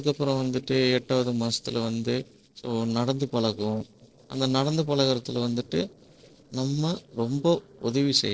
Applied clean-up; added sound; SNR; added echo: neural separator model SepFormer DNS4.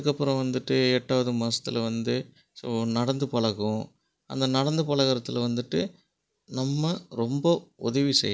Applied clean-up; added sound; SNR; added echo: none; none; none; none.